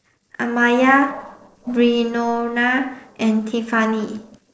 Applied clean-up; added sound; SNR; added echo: neural separator model SepFormer DNS4.